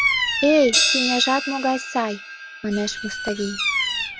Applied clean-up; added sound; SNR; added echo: none; Crash cymbal + Bird vocalization, bird call, bird song; 1 dB; none.